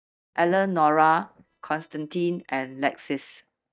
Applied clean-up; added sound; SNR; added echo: neural mask model DeepFilterNet 3.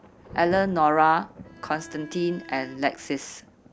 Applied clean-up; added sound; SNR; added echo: none; Bowed string instrument + Thunder / Rain; 19 dB; none.